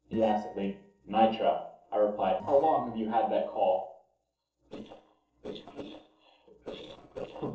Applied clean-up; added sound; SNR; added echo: neural separator model SepFormer DNS4.